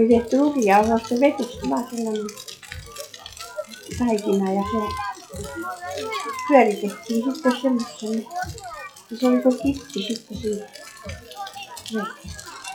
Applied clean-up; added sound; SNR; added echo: classical method log-MMSE.